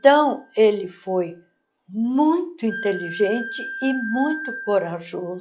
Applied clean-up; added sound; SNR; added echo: classical method log-MMSE.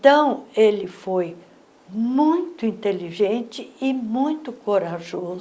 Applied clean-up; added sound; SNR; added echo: none; none; none; none.